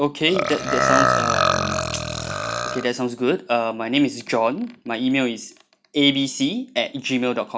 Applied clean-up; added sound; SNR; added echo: none; Burping, eructation; -1 dB; none.